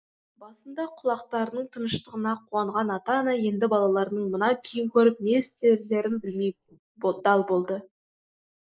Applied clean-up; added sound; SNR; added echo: neural mask model Resemble Enhance denoiser.